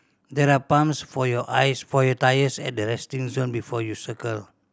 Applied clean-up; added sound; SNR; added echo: none; none; none; none.